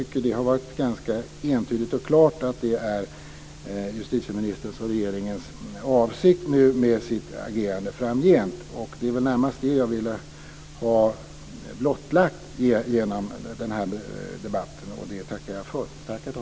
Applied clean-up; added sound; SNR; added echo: none; none; none; none.